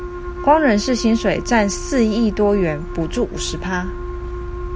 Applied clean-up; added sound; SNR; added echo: none; Wind instrument, woodwind instrument; 13 dB; none.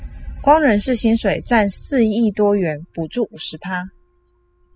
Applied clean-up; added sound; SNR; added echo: classical method spectral subtraction.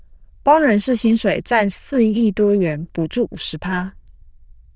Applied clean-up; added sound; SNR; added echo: neural diffusion model UNIVERSE++.